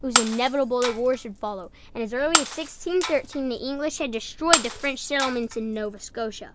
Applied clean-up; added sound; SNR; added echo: none; Shatter; 3 dB; none.